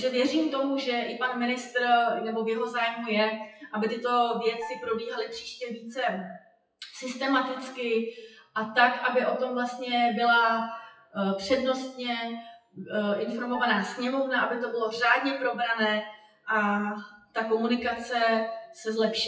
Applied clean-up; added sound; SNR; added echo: classical method WPE with log-MMSE.